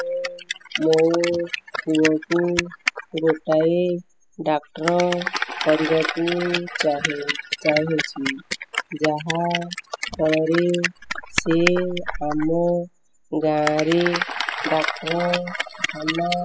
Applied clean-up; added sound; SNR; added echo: classical method spectral subtraction.